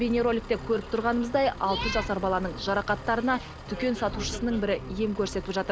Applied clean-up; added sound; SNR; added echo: none; Engine; 19 dB; none.